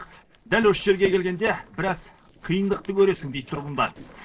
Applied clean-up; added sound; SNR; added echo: neural separator model SepFormer DNS4.